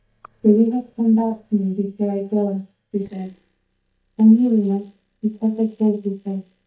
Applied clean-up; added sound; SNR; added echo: neural mask model DeepFilterNet 3.